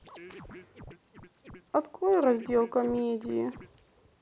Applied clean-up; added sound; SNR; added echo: none; Scratching (performance technique); 19 dB; none.